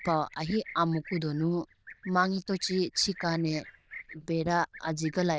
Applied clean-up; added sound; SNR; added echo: neural diffusion model UNIVERSE++.